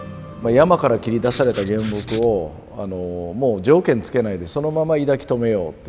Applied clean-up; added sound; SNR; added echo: none; Writing; 10 dB; none.